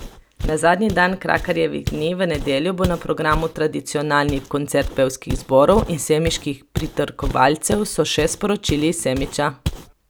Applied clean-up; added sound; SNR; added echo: none; Walk, footsteps; 10 dB; none.